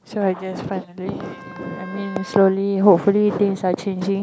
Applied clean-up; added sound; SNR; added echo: none; Wind instrument, woodwind instrument; 19 dB; none.